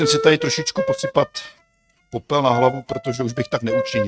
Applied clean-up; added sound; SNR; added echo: neural mask model RNNoise.